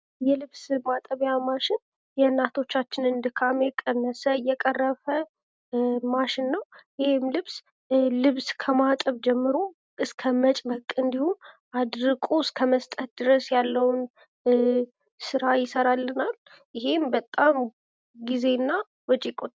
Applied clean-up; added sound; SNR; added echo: none; none; none; none.